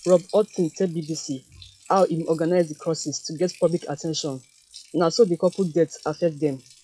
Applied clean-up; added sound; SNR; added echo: classical method log-MMSE.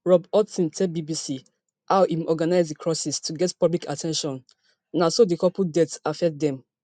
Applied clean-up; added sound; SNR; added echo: none; none; none; none.